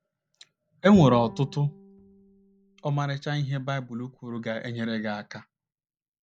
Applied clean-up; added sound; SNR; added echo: none; Bowed string instrument; 15 dB; none.